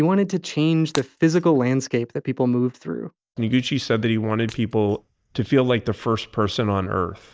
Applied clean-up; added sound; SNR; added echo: neural mask model DeepFilterNet 3.